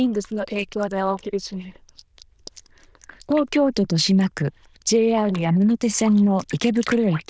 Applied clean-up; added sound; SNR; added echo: neural diffusion model UNIVERSE++.